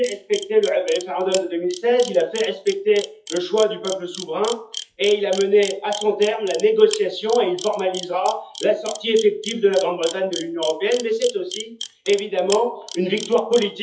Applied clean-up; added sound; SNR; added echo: classical method WPE with log-MMSE.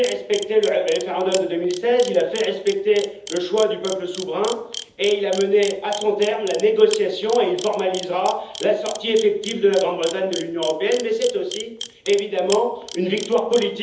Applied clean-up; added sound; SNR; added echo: none; Camera; 15 dB; reverberation time 0.7 s.